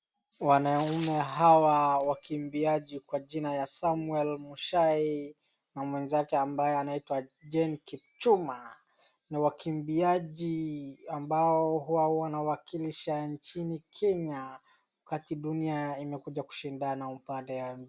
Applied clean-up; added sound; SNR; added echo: none; Tearing; 17 dB; none.